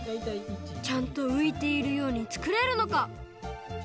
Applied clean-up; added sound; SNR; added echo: none; none; none; none.